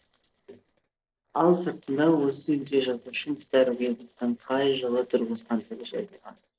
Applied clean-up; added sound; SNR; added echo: neural separator model SepFormer DNS4.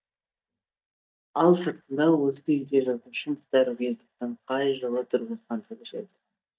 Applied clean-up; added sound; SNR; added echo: neural mask model DeepFilterNet 3.